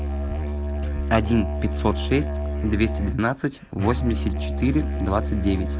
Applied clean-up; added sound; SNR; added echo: none; Musical instrument; 1 dB; none.